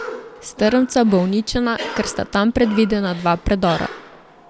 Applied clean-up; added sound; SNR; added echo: none; Cough; 15 dB; none.